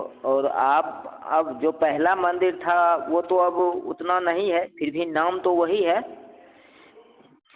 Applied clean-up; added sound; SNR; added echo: none; none; none; none.